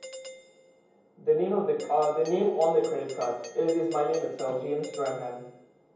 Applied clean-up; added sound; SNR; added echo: none; Doorbell; 17 dB; reverberation time 0.9 s.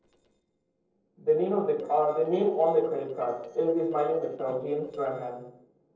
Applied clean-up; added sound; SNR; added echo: neural separator model SepFormer DNS4.